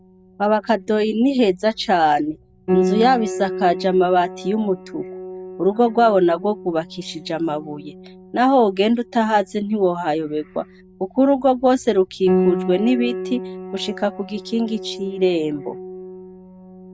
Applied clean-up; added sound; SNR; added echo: none; Piano; 9 dB; none.